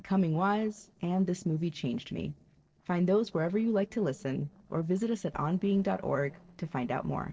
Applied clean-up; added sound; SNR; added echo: neural separator model SepFormer DNS4.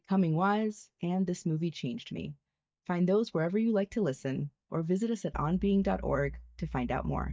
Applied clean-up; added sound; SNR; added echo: neural mask model DeepFilterNet 3.